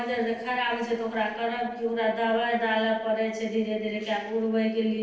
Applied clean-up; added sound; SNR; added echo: neural separator model SepFormer DNS4.